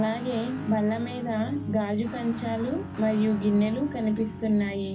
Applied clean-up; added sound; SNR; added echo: none; Guitar; 11 dB; reverberation time 0.4 s.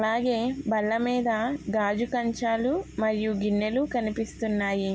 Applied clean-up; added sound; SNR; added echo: none; none; none; none.